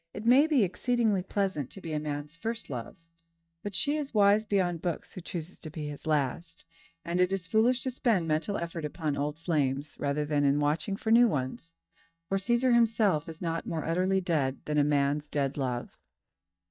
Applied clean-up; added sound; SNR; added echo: neural mask model DeepFilterNet 3.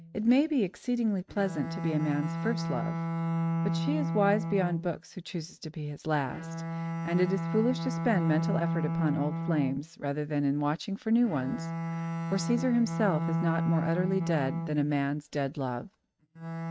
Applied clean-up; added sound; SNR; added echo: neural mask model RNNoise.